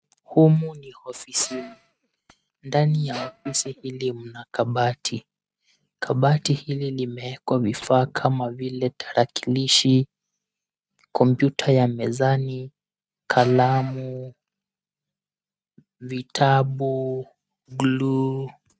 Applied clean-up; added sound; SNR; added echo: neural mask model RNNoise.